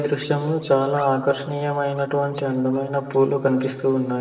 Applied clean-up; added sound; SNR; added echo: neural separator model SepFormer DNS4.